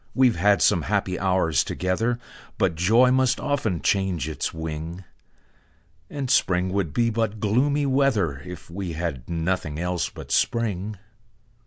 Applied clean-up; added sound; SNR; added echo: none; none; none; none.